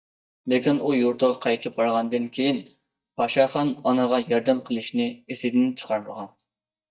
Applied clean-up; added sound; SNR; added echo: neural mask model DeepFilterNet 3.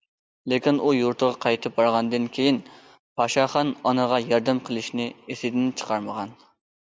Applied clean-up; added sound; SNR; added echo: none; none; none; none.